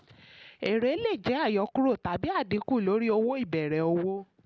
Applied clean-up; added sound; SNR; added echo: none; none; none; none.